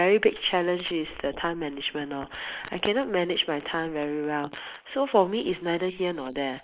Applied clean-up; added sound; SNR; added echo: neural mask model Resemble Enhance denoiser.